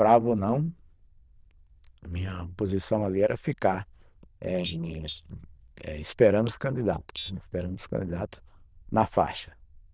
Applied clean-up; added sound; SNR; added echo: neural diffusion model UNIVERSE++.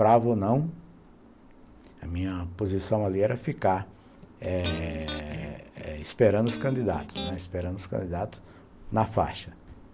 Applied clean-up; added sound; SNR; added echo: none; Electric guitar; 11 dB; none.